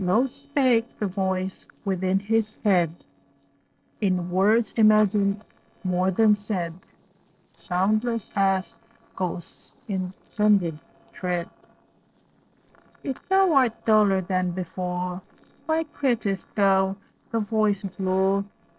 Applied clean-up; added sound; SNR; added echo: neural separator model SepFormer DNS4.